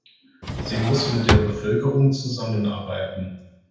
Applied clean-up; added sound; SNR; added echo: none; Drawer open or close; 1 dB; reverberation time 0.8 s.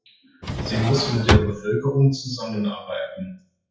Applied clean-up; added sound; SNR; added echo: classical method WPE with log-MMSE.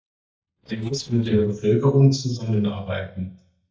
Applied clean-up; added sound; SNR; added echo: neural mask model DeepFilterNet 3.